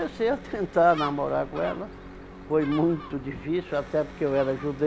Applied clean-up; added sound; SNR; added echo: none; Electric guitar + Gull, seagull; 14 dB; none.